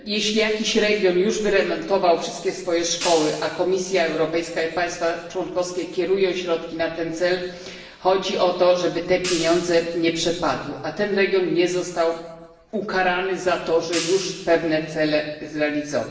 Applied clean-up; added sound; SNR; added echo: none; Hi-hat; 13 dB; reverberation time 1.1 s.